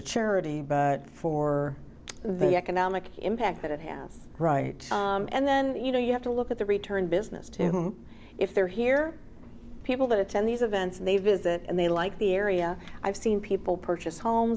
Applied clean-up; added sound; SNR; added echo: none; none; none; none.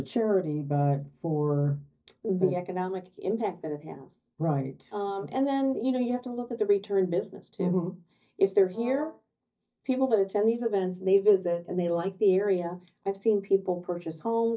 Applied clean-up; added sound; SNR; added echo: neural mask model DeepFilterNet 3.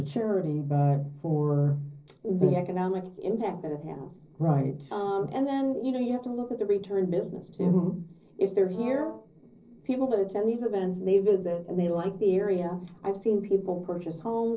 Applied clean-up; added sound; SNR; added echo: neural separator model SepFormer DNS4.